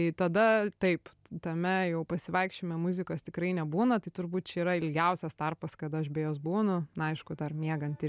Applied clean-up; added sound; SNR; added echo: none; none; none; none.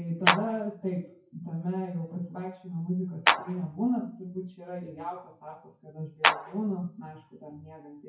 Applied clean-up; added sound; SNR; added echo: classical method WPE with log-MMSE.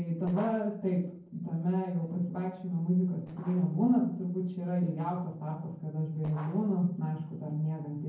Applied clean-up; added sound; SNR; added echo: neural separator model SepFormer DNS4.